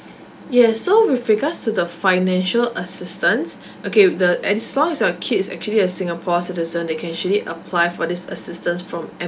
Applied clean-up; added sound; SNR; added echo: none; none; none; none.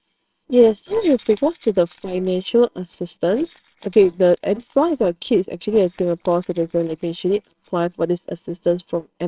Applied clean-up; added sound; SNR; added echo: neural separator model SepFormer WHAMR!.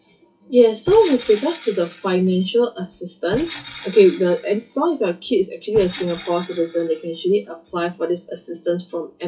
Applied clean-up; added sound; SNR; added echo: classical method WPE with log-MMSE.